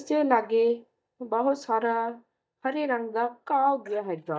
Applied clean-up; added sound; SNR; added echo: neural mask model DeepFilterNet 3.